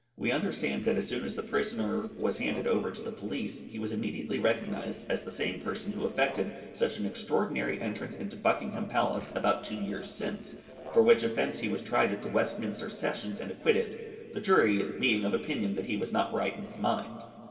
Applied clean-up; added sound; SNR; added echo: neural separator model SepFormer DNS4.